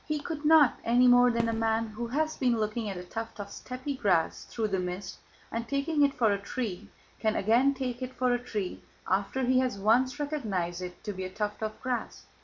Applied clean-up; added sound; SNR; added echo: none; Fireworks; 16 dB; none.